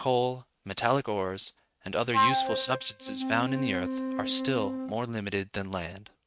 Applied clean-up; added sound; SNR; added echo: neural mask model RNNoise.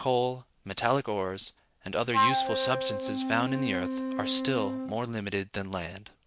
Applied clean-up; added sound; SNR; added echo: none; Wind instrument, woodwind instrument; 3 dB; none.